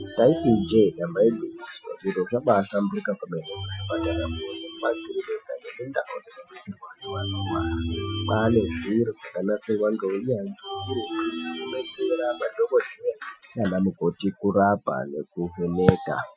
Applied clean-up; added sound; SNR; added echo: classical method Wiener filter.